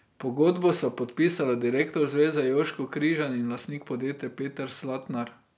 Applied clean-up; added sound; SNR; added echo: none; none; none; none.